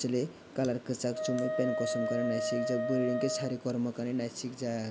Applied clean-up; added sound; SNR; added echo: none; Wind instrument, woodwind instrument; 2 dB; none.